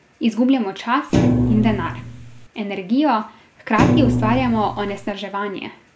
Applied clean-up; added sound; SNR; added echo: none; Thump, thud; -2 dB; none.